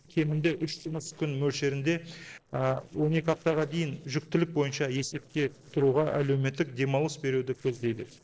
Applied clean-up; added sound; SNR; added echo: neural separator model SepFormer DNS4.